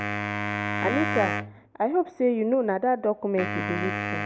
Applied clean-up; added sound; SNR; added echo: none; Wind instrument, woodwind instrument; 4 dB; none.